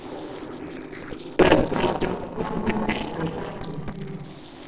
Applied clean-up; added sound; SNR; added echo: neural separator model SepFormer DNS4.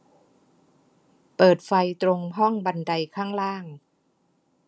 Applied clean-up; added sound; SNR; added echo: none; none; none; none.